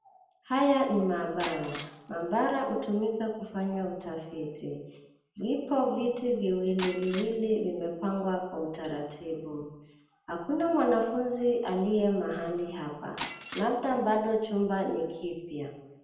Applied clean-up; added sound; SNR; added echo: none; Shatter; 11 dB; reverberation time 0.7 s.